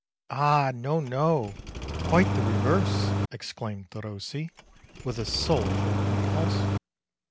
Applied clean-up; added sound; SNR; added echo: none; Engine starting; -1 dB; none.